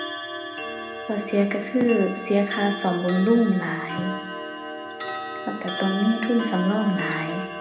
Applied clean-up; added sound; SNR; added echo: none; Clock; 8 dB; reverberation time 0.7 s.